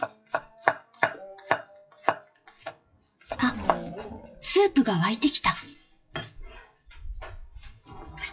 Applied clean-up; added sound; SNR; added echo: classical method WPE with log-MMSE.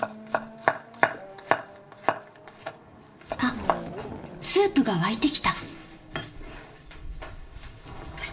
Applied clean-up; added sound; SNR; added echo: none; Race car, auto racing / Accelerating, revving, vroom; 13 dB; reverberation time 0.4 s.